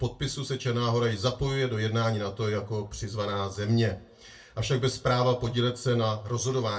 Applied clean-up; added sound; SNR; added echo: none; none; none; reverberation time 0.2 s.